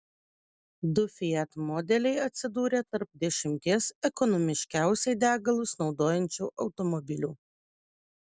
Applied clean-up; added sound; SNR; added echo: none; none; none; none.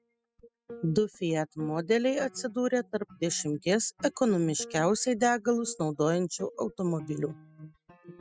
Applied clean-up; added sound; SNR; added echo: classical method spectral subtraction.